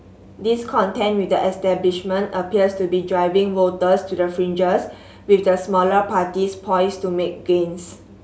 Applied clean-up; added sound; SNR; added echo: none; none; none; none.